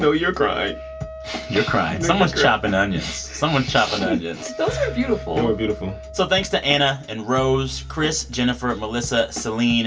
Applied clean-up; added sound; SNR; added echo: none; Wind instrument, woodwind instrument; 17 dB; reverberation time 0.2 s.